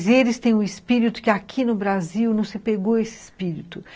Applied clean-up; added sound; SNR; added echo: none; none; none; none.